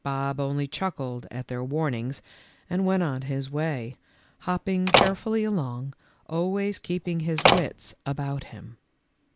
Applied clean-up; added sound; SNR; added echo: none; Slam; -3 dB; none.